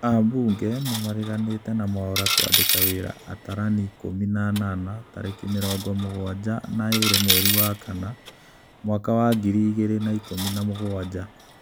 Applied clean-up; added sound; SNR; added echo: none; Coin (dropping); 4 dB; none.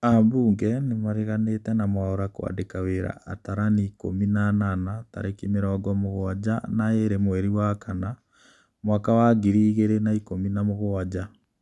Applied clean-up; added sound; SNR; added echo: none; none; none; none.